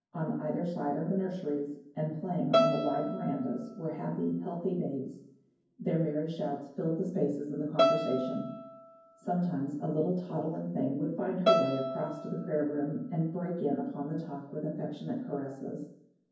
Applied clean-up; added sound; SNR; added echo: none; Bowed string instrument; 1 dB; reverberation time 0.9 s.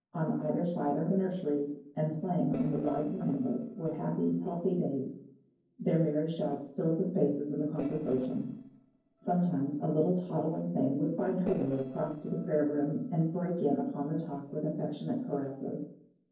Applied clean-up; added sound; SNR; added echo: neural separator model SepFormer DNS4.